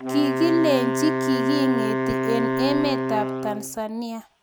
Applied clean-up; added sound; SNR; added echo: none; Wind instrument, woodwind instrument; 1 dB; none.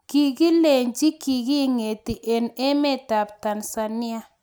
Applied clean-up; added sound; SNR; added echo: none; none; none; none.